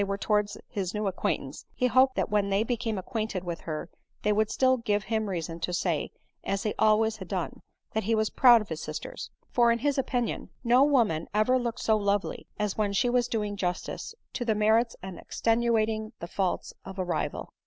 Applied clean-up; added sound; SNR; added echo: none; none; none; none.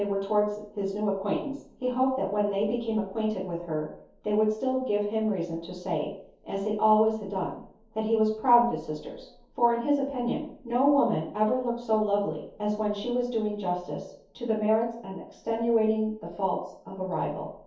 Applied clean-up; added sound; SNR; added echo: none; none; none; reverberation time 0.6 s.